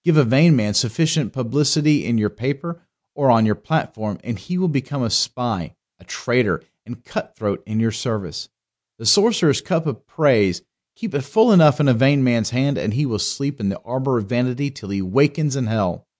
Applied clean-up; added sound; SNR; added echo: none; none; none; none.